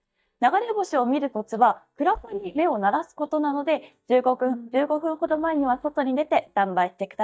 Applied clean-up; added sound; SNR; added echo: neural mask model DeepFilterNet 3.